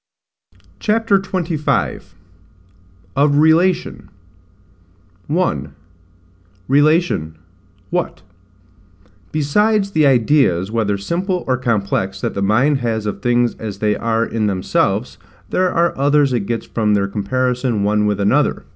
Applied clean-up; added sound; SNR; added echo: none; none; none; none.